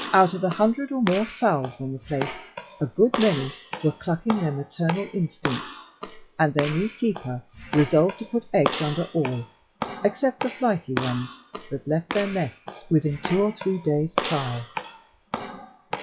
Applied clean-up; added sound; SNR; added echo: classical method log-MMSE.